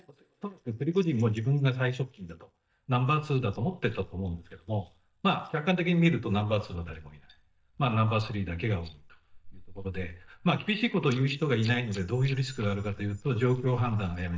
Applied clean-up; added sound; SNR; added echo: neural mask model DeepFilterNet 3.